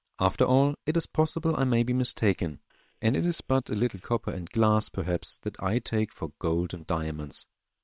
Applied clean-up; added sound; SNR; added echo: neural separator model SepFormer WHAM!.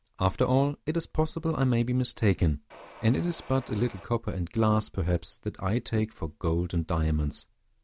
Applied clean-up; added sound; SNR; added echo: none; Mechanisms; 20 dB; none.